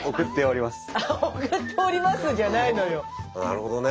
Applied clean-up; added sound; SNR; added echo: none; none; none; none.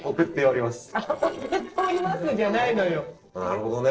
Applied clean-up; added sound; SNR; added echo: neural separator model SepFormer DNS4.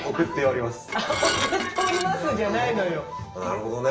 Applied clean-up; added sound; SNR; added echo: none; Dishes, pots, and pans / Glass; 3 dB; reverberation time 1.0 s.